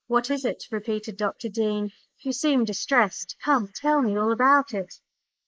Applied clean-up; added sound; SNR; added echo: neural mask model Resemble Enhance denoiser.